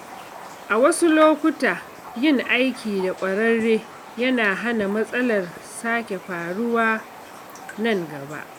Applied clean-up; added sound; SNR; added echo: none; Raindrop; 17 dB; none.